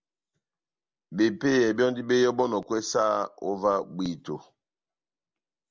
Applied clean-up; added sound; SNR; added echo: none; none; none; none.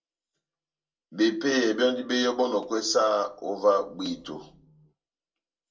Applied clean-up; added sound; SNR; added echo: none; none; none; reverberation time 0.2 s.